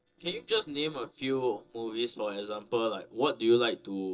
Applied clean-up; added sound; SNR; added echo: neural separator model SepFormer DNS4.